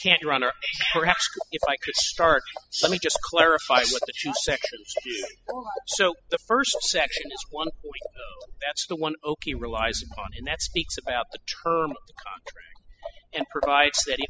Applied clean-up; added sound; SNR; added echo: classical method spectral subtraction.